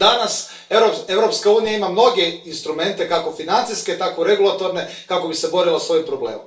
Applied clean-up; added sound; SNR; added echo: none; none; none; reverberation time 0.3 s.